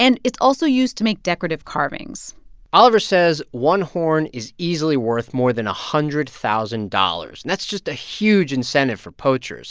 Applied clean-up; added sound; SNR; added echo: none; none; none; none.